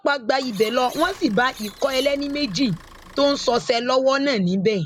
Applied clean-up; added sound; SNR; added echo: none; Idling / Engine starting / Motor vehicle (road) + Bird; 19 dB; none.